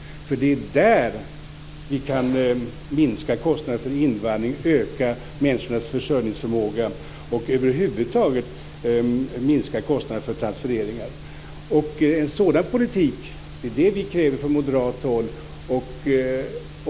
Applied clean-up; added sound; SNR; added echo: none; none; none; none.